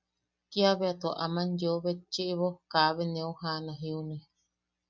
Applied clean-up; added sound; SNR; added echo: none; none; none; none.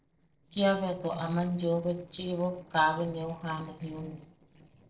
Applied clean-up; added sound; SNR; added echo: neural separator model SepFormer DNS4.